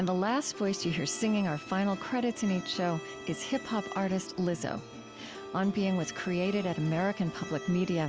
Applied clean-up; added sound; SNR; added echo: none; Bowed string instrument; 17 dB; none.